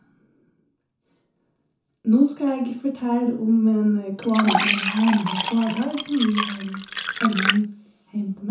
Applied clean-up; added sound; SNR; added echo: none; Fill (with liquid); 2 dB; reverberation time 0.6 s.